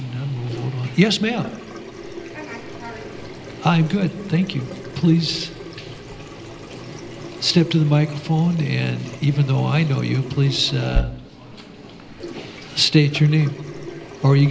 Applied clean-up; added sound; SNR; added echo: none; Sink (filling or washing) / Water tap, faucet; 13 dB; none.